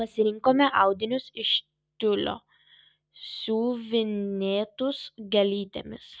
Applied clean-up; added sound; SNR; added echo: none; none; none; none.